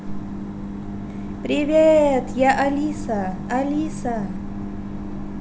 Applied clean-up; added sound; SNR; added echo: none; none; none; none.